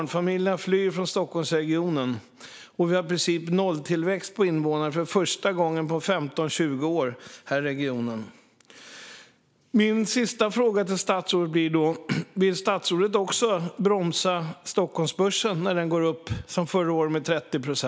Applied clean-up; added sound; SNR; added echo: none; none; none; none.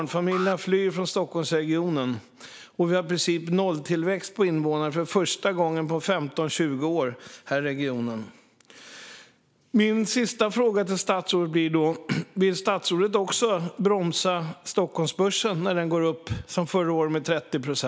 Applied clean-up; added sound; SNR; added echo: none; Alarm; 14 dB; none.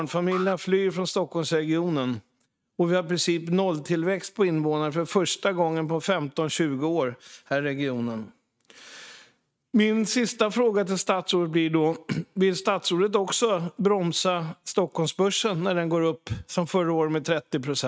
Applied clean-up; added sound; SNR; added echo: neural mask model RNNoise.